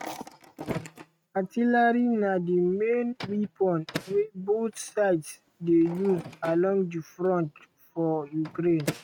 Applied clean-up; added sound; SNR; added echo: neural mask model RNNoise.